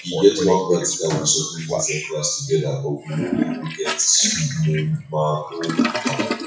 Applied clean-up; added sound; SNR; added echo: classical method WPE with log-MMSE.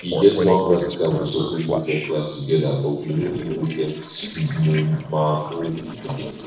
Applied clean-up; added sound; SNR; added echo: neural separator model SepFormer DNS4.